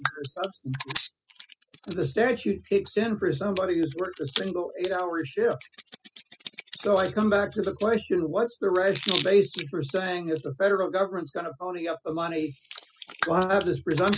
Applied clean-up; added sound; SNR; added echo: classical method spectral subtraction.